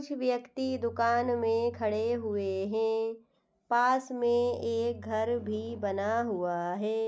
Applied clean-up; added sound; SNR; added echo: none; Bowed string instrument; 19 dB; none.